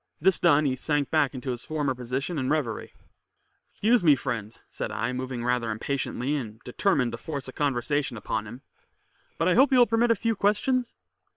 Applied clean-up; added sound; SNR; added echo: neural separator model SepFormer WHAM!.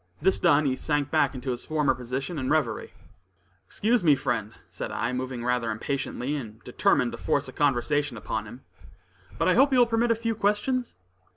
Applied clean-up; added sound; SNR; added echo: none; Breathing; 16 dB; none.